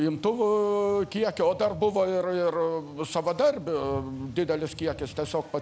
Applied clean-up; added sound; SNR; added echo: none; none; none; none.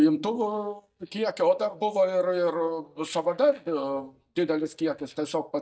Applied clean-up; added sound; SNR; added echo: neural mask model DeepFilterNet 3.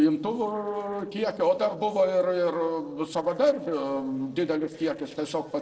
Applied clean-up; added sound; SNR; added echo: neural separator model SepFormer DNS4.